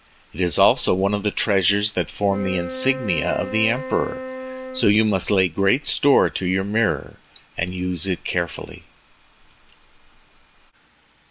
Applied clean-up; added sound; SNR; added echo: none; Wind instrument, woodwind instrument; 9 dB; none.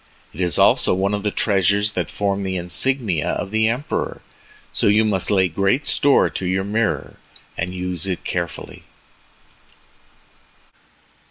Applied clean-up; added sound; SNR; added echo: none; none; none; none.